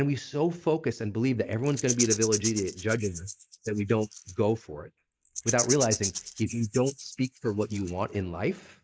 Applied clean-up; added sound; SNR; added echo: neural mask model Resemble Enhance denoiser.